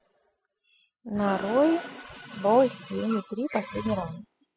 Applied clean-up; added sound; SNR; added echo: classical method spectral subtraction.